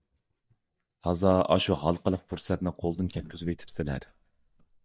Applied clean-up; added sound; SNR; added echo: neural mask model DeepFilterNet 3.